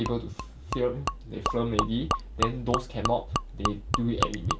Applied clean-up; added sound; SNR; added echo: none; Gurgling / Liquid; 0 dB; none.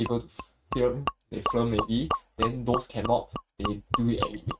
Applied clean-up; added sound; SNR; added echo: neural mask model RNNoise.